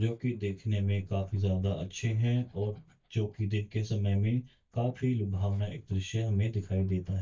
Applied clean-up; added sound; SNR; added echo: neural mask model DeepFilterNet 3.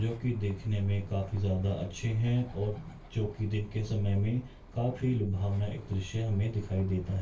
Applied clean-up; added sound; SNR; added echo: none; Bird; 18 dB; reverberation time 0.2 s.